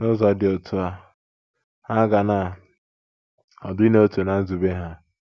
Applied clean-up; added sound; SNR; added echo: none; none; none; none.